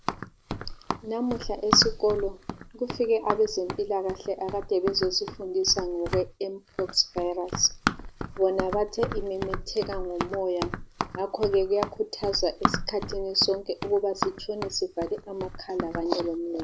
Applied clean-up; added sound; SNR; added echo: none; Run; 6 dB; none.